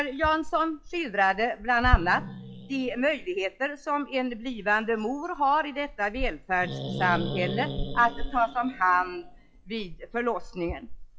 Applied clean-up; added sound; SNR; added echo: classical method log-MMSE.